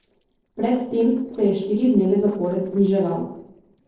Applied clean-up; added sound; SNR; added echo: neural separator model SepFormer DNS4.